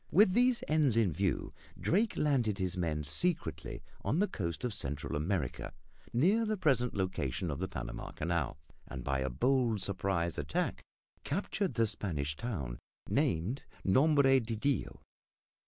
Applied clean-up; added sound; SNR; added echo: none; none; none; none.